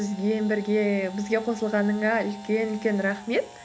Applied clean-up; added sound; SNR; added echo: none; Camera; 18 dB; none.